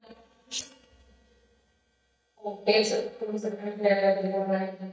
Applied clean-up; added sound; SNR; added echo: neural mask model DeepFilterNet 3.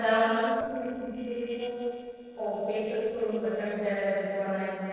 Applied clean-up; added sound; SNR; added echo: neural separator model SepFormer DNS4.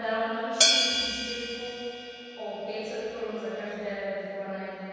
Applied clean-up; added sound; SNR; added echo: none; Hi-hat; -4 dB; reverberation time 2.2 s.